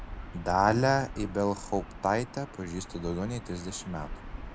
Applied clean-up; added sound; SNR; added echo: none; Gull, seagull / Ocean; 12 dB; none.